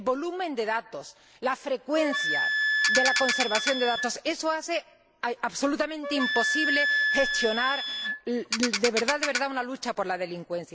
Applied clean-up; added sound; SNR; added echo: none; Wind instrument, woodwind instrument + Ratchet, pawl; 0 dB; none.